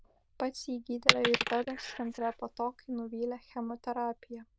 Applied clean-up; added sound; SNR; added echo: neural diffusion model UNIVERSE++.